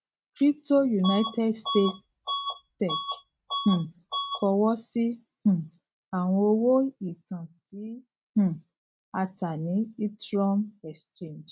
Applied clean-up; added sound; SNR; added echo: neural mask model RNNoise.